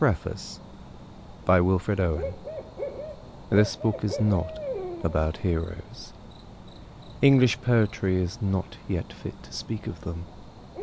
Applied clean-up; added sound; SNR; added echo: none; Cricket / Bird; 12 dB; none.